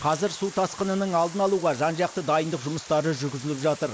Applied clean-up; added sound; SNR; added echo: neural mask model Resemble Enhance denoiser.